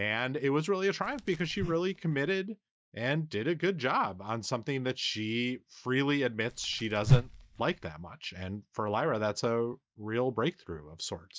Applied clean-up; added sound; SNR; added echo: neural mask model DeepFilterNet 3.